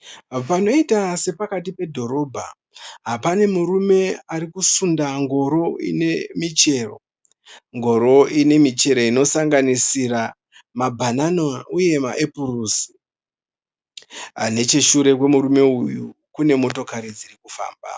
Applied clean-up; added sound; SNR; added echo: none; none; none; none.